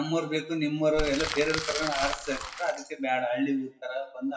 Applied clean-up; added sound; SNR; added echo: none; Crumpling, crinkling; 5 dB; reverberation time 0.6 s.